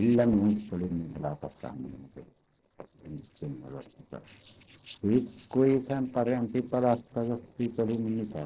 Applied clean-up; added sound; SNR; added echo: neural separator model SepFormer DNS4.